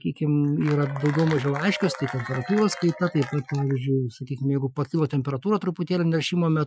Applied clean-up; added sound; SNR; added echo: classical method Wiener filter.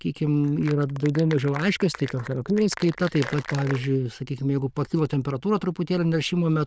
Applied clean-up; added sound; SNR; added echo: neural diffusion model UNIVERSE++.